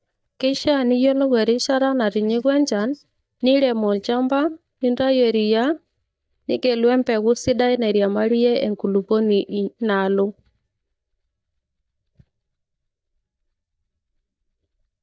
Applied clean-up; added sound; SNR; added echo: neural mask model DeepFilterNet 3.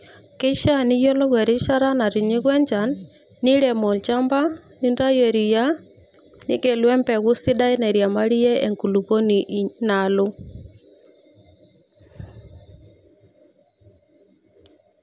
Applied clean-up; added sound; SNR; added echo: none; none; none; none.